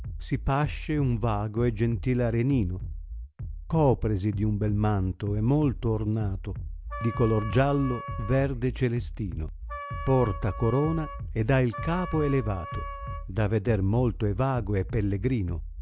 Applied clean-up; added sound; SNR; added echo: none; Bass drum + Wind instrument, woodwind instrument; 9 dB; none.